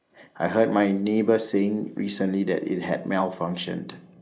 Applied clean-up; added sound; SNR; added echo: neural mask model Resemble Enhance denoiser.